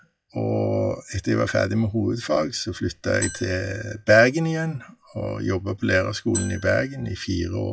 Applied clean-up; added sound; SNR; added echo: classical method log-MMSE.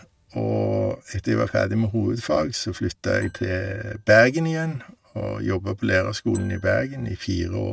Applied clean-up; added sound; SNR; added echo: neural mask model RNNoise.